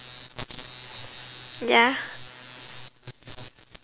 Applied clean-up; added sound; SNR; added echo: none; none; none; none.